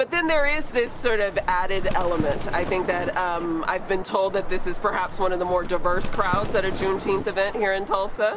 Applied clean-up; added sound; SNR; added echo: none; Livestock, farm animals, working animals; 3 dB; none.